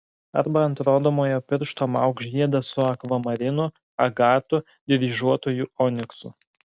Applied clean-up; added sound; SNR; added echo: none; none; none; none.